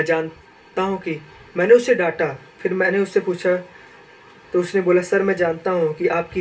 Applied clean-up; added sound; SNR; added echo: none; none; none; reverberation time 0.2 s.